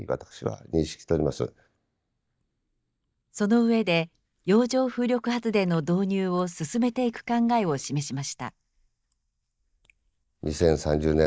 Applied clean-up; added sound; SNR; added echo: neural mask model DeepFilterNet 3.